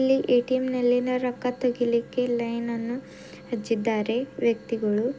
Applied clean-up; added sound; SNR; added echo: none; none; none; none.